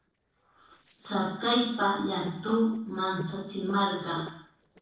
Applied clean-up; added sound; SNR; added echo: neural separator model SepFormer DNS4.